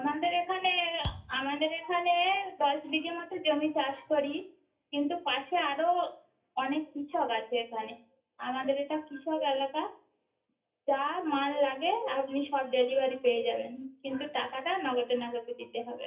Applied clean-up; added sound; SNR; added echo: none; Thump, thud; 11 dB; reverberation time 0.3 s.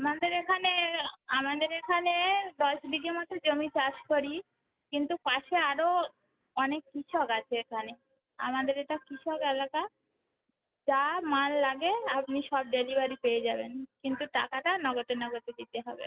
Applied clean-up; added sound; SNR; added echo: none; none; none; none.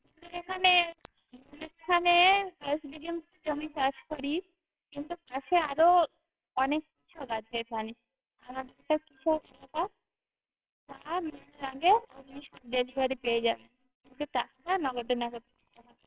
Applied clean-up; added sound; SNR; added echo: neural separator model SepFormer WHAMR!.